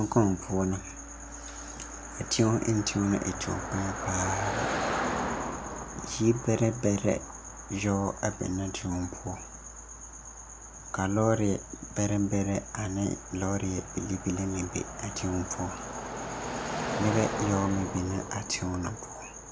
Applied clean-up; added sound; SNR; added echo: none; Car passing by; 7 dB; none.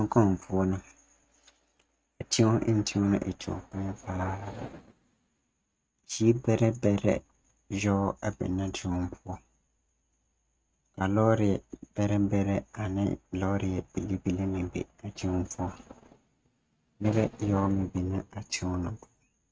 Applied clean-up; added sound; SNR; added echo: neural mask model RNNoise.